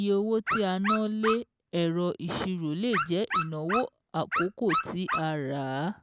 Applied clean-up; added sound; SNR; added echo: none; Dog; 3 dB; none.